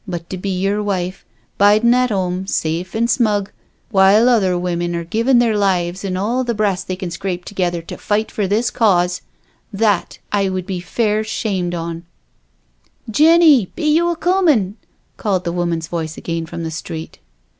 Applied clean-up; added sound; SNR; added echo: none; none; none; none.